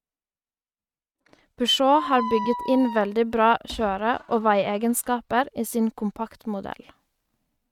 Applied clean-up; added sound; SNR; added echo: neural mask model RNNoise.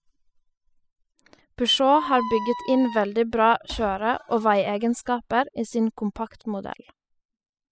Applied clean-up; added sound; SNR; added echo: classical method spectral subtraction.